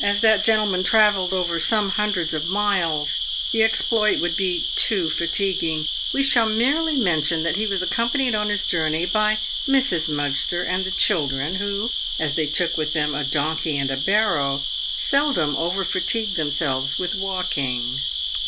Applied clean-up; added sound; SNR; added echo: none; Cricket; -1 dB; none.